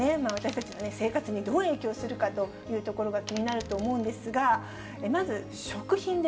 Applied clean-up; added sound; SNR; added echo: none; Coin (dropping); 16 dB; reverberation time 1.0 s.